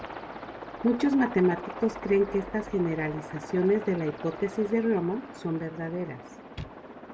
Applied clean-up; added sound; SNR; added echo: none; Aircraft; 12 dB; none.